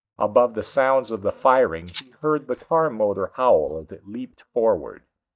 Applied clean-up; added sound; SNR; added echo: neural mask model DeepFilterNet 3.